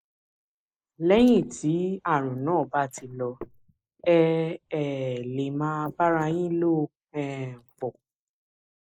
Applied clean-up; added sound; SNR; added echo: neural mask model Resemble Enhance denoiser.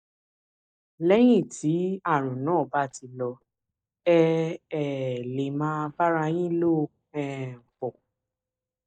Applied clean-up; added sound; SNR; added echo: neural mask model DeepFilterNet 3.